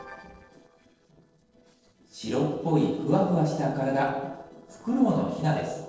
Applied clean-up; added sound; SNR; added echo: neural separator model SepFormer DNS4.